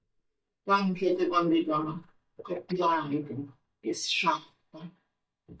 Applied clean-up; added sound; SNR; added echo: neural mask model DeepFilterNet 3.